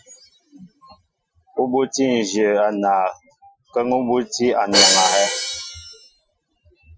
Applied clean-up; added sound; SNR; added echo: classical method Wiener filter.